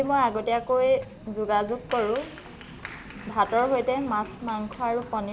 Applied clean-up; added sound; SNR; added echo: none; Applause; 16 dB; reverberation time 0.4 s.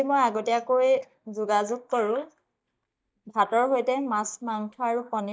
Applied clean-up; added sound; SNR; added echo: neural mask model DeepFilterNet 3.